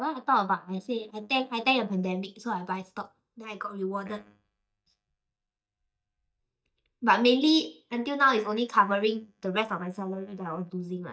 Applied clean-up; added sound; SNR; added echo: neural mask model DeepFilterNet 3.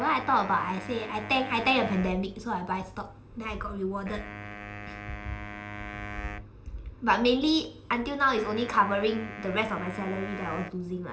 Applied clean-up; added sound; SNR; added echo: none; Wind instrument, woodwind instrument; 13 dB; reverberation time 0.5 s.